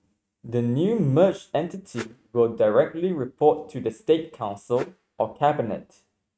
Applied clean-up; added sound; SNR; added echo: neural mask model RNNoise.